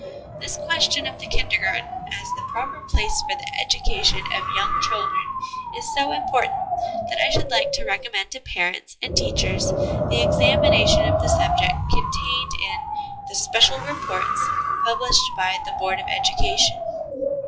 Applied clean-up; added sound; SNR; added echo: classical method WPE with log-MMSE.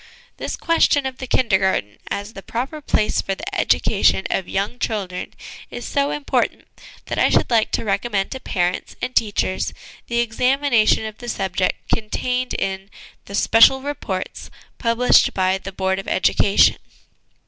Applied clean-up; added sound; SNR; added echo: none; none; none; none.